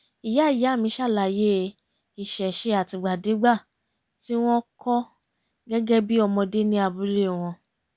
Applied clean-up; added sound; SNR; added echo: none; none; none; none.